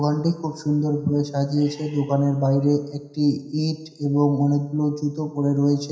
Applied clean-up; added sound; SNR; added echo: none; none; none; reverberation time 0.9 s.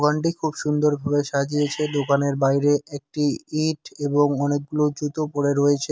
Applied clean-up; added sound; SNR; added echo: none; none; none; none.